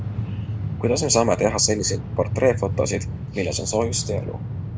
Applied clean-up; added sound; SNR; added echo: none; Train; 4 dB; none.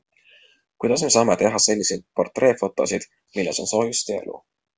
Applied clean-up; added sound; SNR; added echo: none; none; none; none.